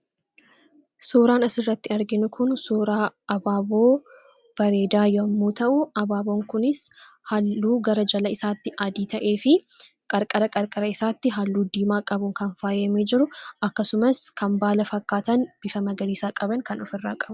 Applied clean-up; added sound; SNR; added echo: none; none; none; none.